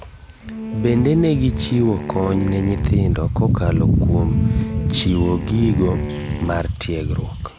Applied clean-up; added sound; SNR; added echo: none; Wind instrument, woodwind instrument; 11 dB; none.